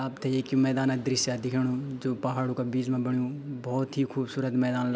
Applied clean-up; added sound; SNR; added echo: none; none; none; none.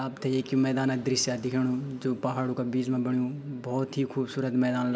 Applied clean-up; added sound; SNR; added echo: none; none; none; reverberation time 0.3 s.